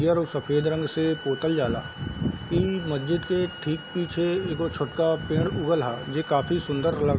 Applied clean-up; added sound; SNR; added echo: none; Bowed string instrument; 17 dB; none.